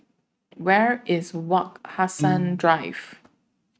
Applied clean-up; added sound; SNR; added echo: neural mask model RNNoise.